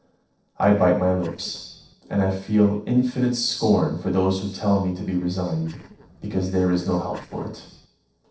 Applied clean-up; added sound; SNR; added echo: neural separator model SepFormer DNS4.